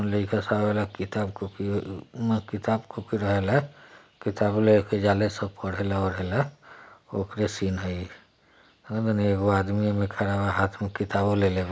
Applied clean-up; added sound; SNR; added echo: none; none; none; none.